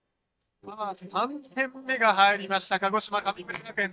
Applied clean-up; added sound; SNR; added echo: neural mask model DeepFilterNet 3.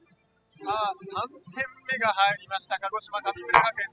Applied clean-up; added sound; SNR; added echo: classical method spectral subtraction.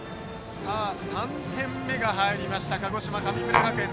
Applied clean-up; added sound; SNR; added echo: none; Tap; -4 dB; none.